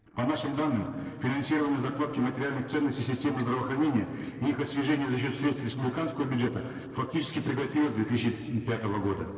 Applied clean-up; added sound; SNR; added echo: neural separator model SepFormer DNS4.